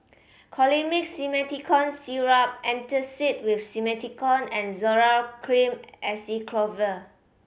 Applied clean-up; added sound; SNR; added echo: none; none; none; none.